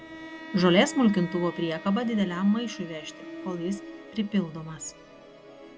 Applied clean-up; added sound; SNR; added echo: none; Bowed string instrument + Musical instrument; 14 dB; none.